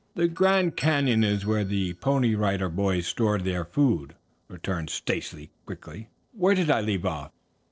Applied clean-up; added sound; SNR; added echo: neural separator model SepFormer DNS4.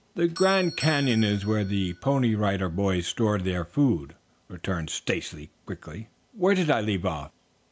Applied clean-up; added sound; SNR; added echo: none; Doorbell; 20 dB; none.